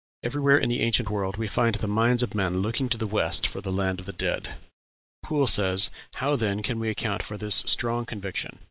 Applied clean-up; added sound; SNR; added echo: none; none; none; none.